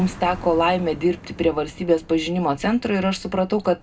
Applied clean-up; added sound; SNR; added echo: none; Car passing by; 18 dB; reverberation time 0.2 s.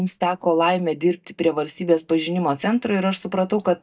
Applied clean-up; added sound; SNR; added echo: neural mask model DeepFilterNet 3.